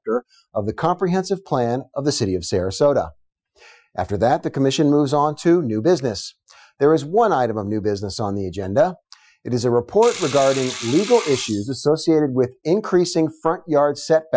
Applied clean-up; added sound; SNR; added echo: classical method Wiener filter.